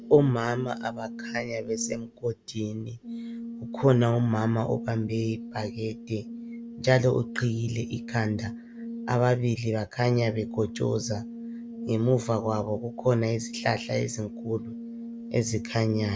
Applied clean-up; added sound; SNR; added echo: none; Brass instrument; 11 dB; none.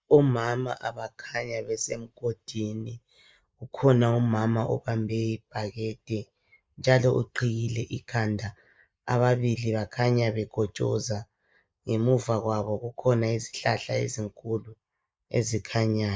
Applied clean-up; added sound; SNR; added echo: neural mask model Resemble Enhance denoiser.